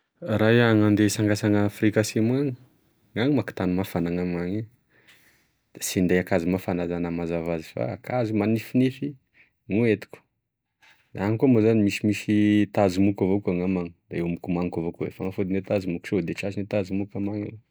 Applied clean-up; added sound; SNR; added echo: none; none; none; none.